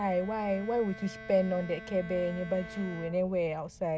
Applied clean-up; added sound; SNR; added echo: none; Bowed string instrument; 16 dB; none.